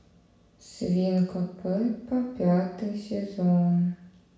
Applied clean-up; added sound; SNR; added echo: none; none; none; reverberation time 0.7 s.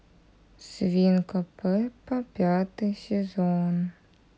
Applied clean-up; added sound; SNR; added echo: none; none; none; none.